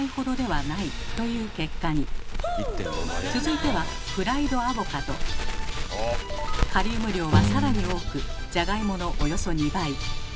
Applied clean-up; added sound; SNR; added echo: none; Bowed string instrument + Crackle; -1 dB; none.